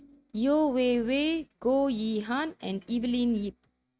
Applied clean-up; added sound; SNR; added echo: neural mask model RNNoise.